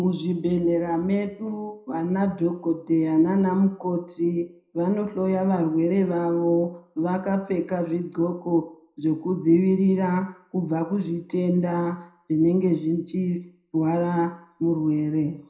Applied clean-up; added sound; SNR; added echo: none; none; none; reverberation time 0.5 s.